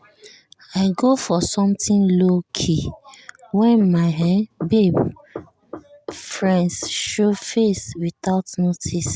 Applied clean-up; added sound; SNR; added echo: none; none; none; none.